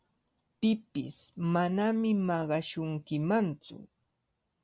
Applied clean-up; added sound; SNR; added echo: none; none; none; none.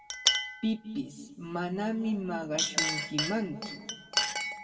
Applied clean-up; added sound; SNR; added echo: none; Chink, clink; 0 dB; reverberation time 1.8 s.